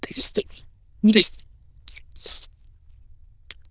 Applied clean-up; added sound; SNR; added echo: neural diffusion model UNIVERSE++.